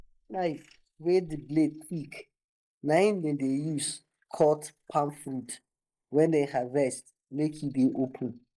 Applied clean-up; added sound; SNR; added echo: neural mask model Resemble Enhance denoiser.